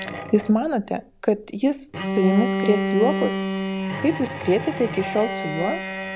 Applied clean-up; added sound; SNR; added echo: none; Bowed string instrument; 4 dB; none.